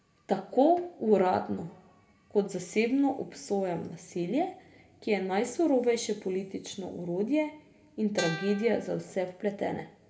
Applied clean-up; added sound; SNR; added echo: none; Guitar; 9 dB; reverberation time 0.7 s.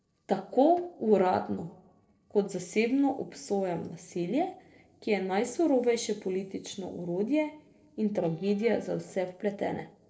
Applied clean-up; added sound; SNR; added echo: neural separator model SepFormer DNS4.